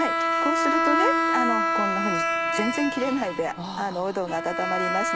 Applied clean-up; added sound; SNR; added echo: none; Bowed string instrument; -3 dB; none.